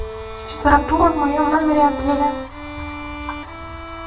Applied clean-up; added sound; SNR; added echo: none; Bowed string instrument; 11 dB; reverberation time 0.3 s.